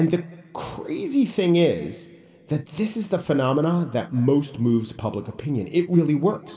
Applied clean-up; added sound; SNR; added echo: none; none; none; reverberation time 2.7 s.